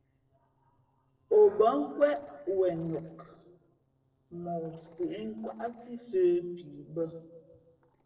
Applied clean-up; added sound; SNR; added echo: neural separator model SepFormer DNS4.